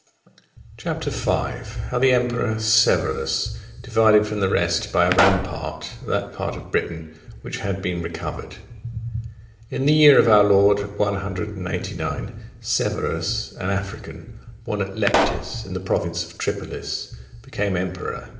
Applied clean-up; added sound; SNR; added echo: none; Explosion; 3 dB; reverberation time 1.7 s.